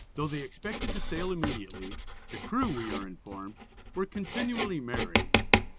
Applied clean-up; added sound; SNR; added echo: none; Writing; -3 dB; none.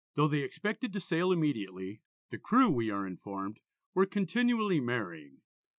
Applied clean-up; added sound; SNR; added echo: none; none; none; none.